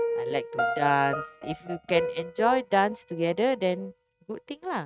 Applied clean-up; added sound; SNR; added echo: neural mask model RNNoise.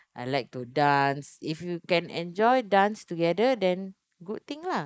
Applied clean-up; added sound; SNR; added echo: neural mask model Resemble Enhance denoiser.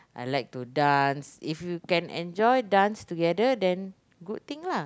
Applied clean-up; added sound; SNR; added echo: none; none; none; none.